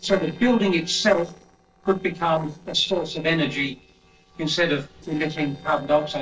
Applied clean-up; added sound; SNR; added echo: neural separator model SepFormer DNS4.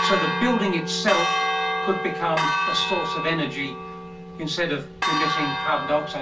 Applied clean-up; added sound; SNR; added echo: none; Church bell; 0 dB; reverberation time 0.2 s.